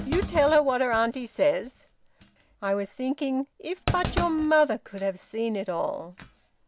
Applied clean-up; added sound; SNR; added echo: none; Thump, thud; 10 dB; none.